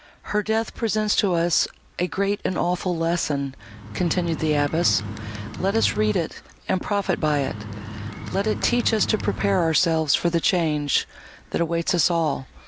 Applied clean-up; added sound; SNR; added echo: none; Bird; 8 dB; none.